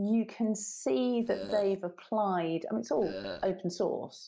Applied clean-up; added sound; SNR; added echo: neural mask model Resemble Enhance denoiser.